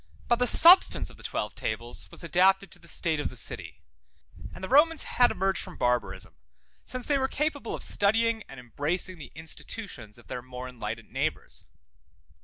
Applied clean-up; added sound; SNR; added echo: none; none; none; none.